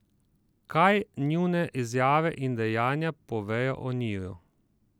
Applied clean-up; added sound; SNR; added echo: none; none; none; none.